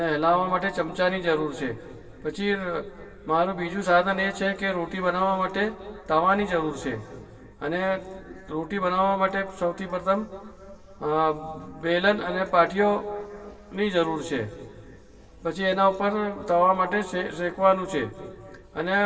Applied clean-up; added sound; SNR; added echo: none; none; none; reverberation time 2.4 s.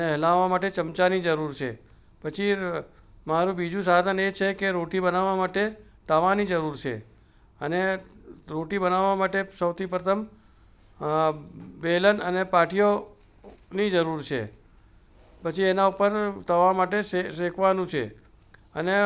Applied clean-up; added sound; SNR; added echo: none; none; none; none.